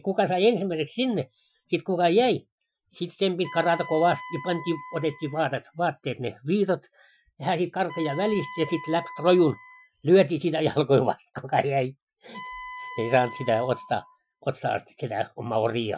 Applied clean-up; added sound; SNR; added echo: classical method Wiener filter.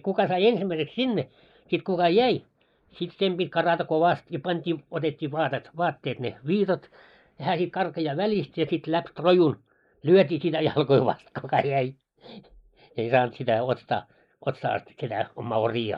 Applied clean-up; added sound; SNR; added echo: neural mask model Resemble Enhance denoiser.